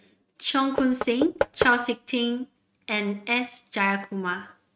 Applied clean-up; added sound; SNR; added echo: neural mask model RNNoise.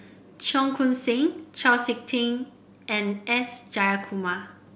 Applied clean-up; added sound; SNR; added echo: none; none; none; none.